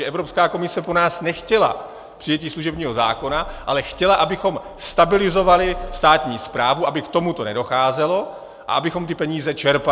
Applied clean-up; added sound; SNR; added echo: none; Motor vehicle (road); 17 dB; none.